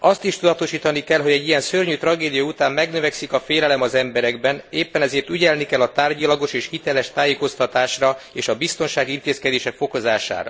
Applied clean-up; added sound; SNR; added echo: none; none; none; none.